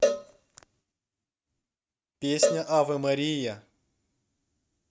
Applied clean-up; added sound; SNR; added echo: neural mask model RNNoise.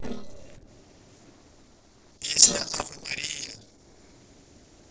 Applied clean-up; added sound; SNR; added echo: neural separator model SepFormer DNS4.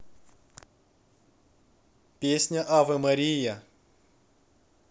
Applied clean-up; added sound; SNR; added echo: none; none; none; none.